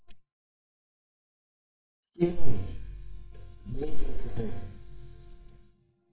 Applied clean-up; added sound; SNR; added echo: neural mask model DeepFilterNet 3.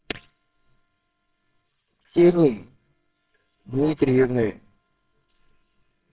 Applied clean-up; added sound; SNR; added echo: neural separator model SepFormer WHAMR!.